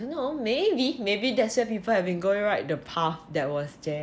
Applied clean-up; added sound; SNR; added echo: none; none; none; none.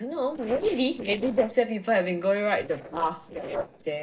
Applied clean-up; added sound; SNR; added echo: neural separator model SepFormer DNS4.